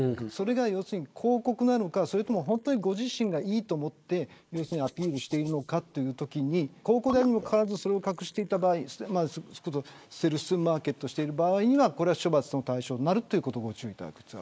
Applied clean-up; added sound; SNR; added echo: neural mask model Resemble Enhance denoiser.